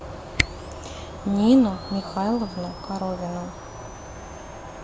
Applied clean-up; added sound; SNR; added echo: none; Camera; 11 dB; none.